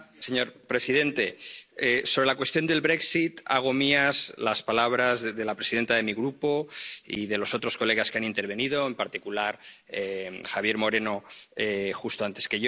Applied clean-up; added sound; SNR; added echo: none; none; none; none.